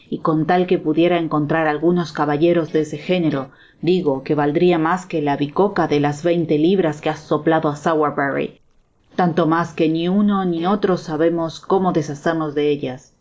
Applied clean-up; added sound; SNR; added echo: neural separator model SepFormer DNS4.